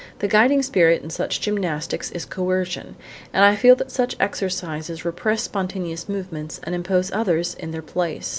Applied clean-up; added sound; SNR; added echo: none; none; none; none.